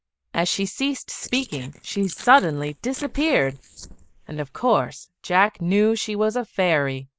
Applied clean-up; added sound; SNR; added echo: neural mask model Resemble Enhance denoiser.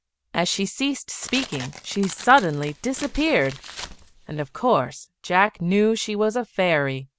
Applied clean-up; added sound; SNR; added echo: none; Tearing; 16 dB; none.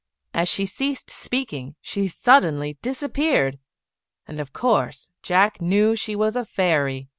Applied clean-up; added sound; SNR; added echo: none; none; none; none.